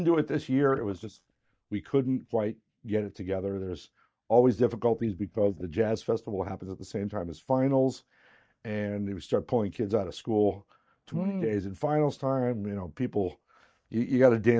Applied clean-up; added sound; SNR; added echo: neural mask model DeepFilterNet 3.